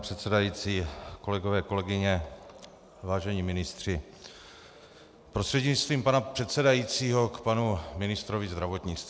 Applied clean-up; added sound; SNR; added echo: none; none; none; none.